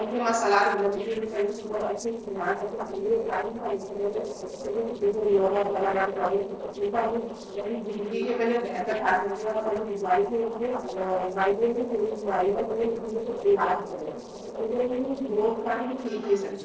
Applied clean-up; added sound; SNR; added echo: neural separator model SepFormer DNS4.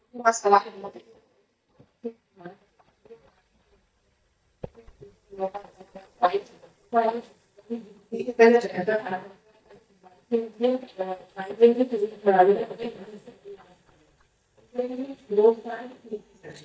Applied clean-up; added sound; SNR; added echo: neural mask model DeepFilterNet 3.